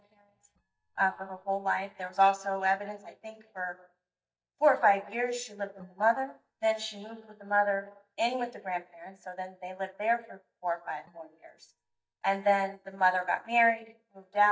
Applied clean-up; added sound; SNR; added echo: neural mask model DeepFilterNet 3.